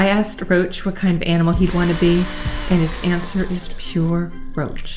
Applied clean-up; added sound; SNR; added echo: none; Tools; 16 dB; reverberation time 2.0 s.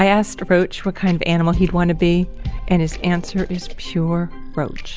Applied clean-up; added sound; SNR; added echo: none; none; none; none.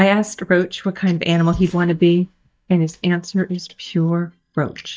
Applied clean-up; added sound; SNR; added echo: neural mask model DeepFilterNet 3.